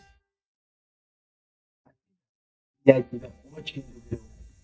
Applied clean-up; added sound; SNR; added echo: neural mask model DeepFilterNet 3.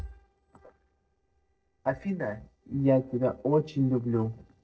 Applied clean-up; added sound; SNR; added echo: neural separator model SepFormer DNS4.